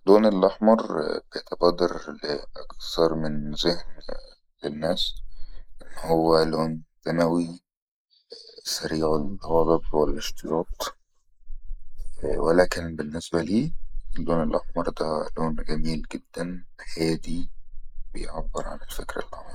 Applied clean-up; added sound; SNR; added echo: neural mask model Resemble Enhance denoiser.